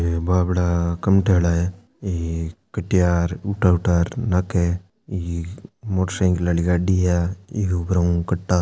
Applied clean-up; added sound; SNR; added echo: none; none; none; none.